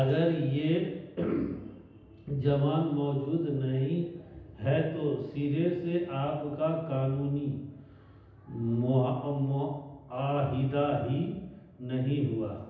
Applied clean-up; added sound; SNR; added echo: none; none; none; reverberation time 0.9 s.